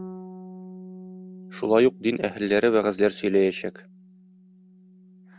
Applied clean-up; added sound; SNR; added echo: none; Bass guitar; 18 dB; none.